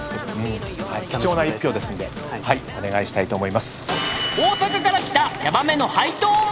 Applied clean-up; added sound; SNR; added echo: none; Truck; 15 dB; none.